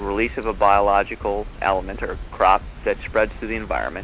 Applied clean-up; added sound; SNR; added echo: none; Bass drum; 18 dB; none.